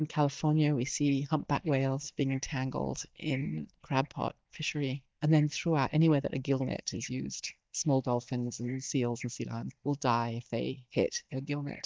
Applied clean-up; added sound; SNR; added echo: neural mask model DeepFilterNet 3.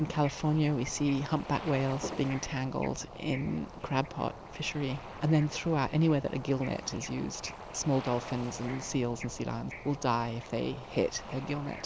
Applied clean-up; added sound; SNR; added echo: none; Bird / Ocean; 14 dB; none.